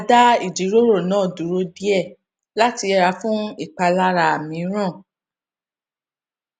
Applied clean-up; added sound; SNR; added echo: none; none; none; none.